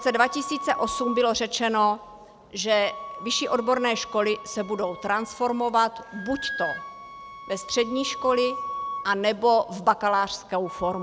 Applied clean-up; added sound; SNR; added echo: none; Wind instrument, woodwind instrument; 12 dB; none.